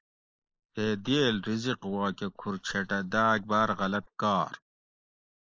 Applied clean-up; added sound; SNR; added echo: neural mask model Resemble Enhance denoiser.